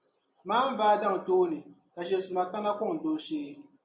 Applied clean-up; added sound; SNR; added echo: none; none; none; none.